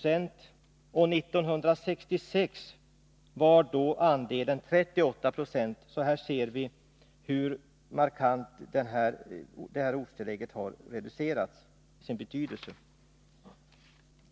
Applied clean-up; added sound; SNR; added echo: none; none; none; none.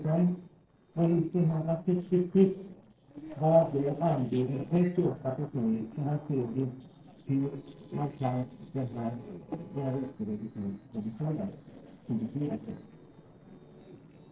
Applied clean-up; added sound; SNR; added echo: neural separator model SepFormer DNS4.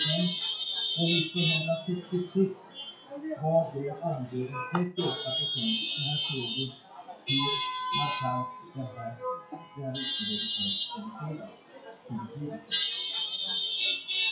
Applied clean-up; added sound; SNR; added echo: classical method WPE with log-MMSE.